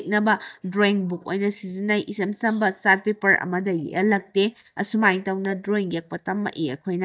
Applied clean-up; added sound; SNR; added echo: neural mask model DeepFilterNet 3.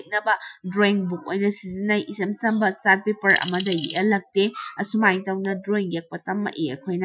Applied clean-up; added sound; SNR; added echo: classical method Wiener filter.